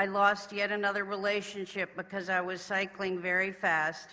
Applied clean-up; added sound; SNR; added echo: none; none; none; none.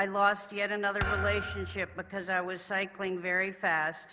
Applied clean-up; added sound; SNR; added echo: none; Thump, thud; 6 dB; none.